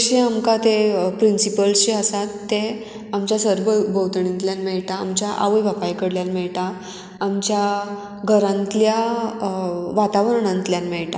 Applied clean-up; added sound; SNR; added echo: none; none; none; none.